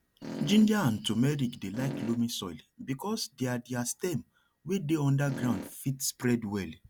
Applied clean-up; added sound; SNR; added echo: none; Fart; 8 dB; none.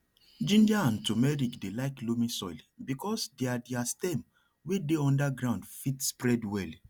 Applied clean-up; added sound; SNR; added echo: none; none; none; none.